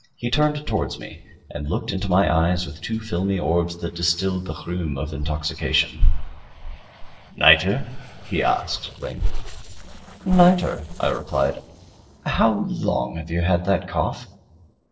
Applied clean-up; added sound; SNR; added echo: neural separator model SepFormer DNS4.